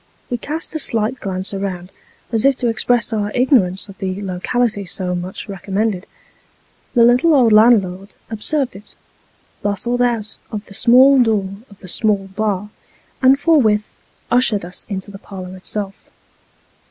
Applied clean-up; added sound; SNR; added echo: none; none; none; none.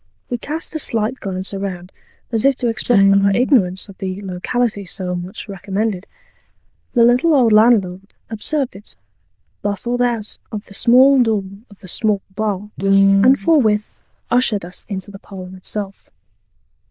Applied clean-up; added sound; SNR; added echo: neural diffusion model UNIVERSE++.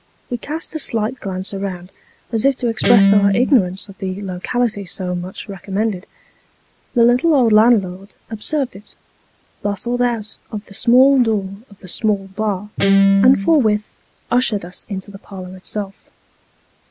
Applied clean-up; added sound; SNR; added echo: none; Guitar; -3 dB; none.